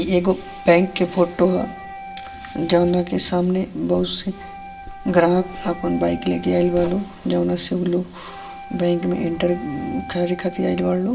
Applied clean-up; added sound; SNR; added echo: none; Wind instrument, woodwind instrument; 17 dB; reverberation time 1.5 s.